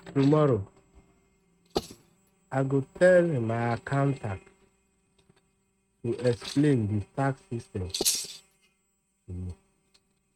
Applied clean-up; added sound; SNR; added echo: neural mask model RNNoise.